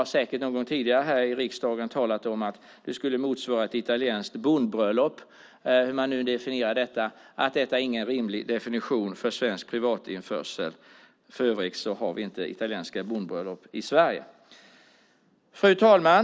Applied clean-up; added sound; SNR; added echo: none; none; none; none.